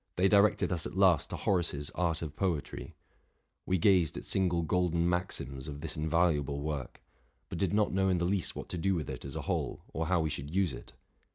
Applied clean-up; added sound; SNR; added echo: none; none; none; none.